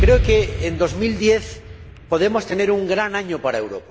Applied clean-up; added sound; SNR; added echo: none; Explosion; 5 dB; none.